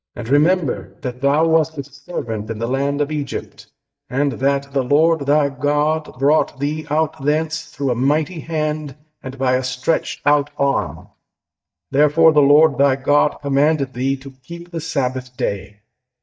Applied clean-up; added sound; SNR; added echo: neural mask model DeepFilterNet 3.